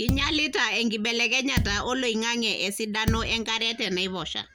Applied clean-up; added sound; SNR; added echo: none; Bass drum; 7 dB; none.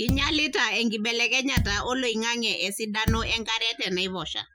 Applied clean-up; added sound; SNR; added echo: classical method Wiener filter.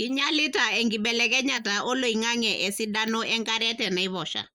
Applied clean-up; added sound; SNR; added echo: neural mask model Resemble Enhance denoiser.